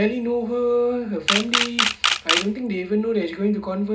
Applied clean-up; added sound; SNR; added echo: none; Camera; 0 dB; reverberation time 0.2 s.